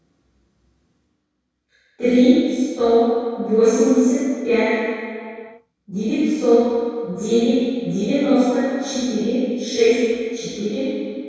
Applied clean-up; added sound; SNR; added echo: none; none; none; reverberation time 2.0 s.